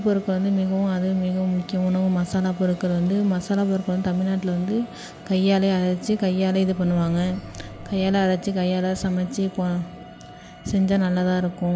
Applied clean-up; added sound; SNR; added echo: none; Microwave oven; 18 dB; none.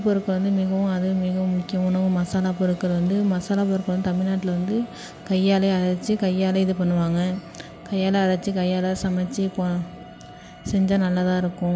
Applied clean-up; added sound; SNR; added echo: none; none; none; none.